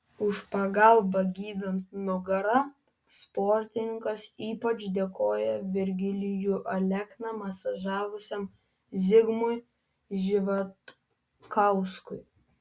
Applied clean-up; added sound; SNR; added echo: none; none; none; none.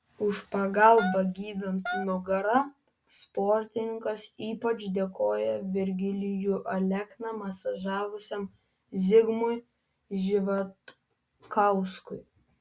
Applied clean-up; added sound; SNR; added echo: none; Wind instrument, woodwind instrument; 8 dB; none.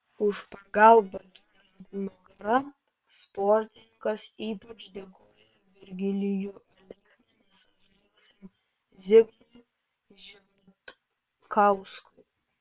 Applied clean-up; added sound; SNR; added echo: neural separator model SepFormer WHAM!.